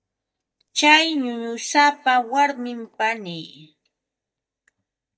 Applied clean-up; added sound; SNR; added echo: neural mask model DeepFilterNet 3.